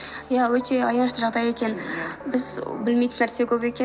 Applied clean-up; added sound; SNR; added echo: none; none; none; none.